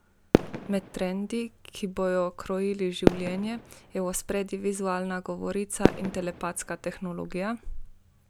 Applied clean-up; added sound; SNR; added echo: none; Fireworks; 0 dB; none.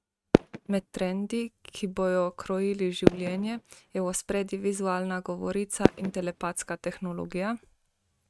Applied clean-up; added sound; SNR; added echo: neural mask model RNNoise.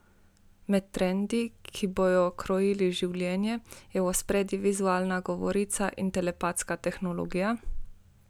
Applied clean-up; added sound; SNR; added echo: none; none; none; none.